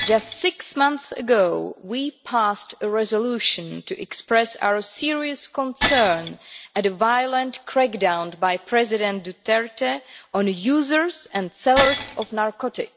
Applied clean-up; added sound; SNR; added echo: none; Shatter; 12 dB; none.